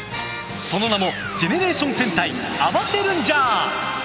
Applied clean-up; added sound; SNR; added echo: none; none; none; none.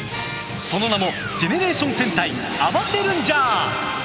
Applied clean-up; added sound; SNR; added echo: none; Guitar; 13 dB; none.